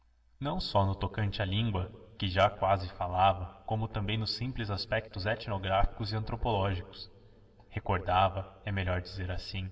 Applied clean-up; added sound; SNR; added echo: none; none; none; reverberation time 2.4 s.